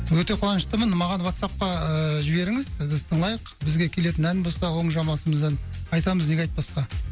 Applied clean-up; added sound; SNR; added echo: none; none; none; none.